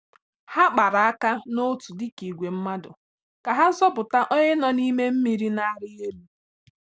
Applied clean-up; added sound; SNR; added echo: none; none; none; none.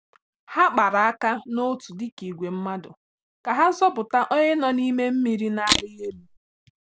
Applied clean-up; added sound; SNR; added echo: none; Camera; 2 dB; none.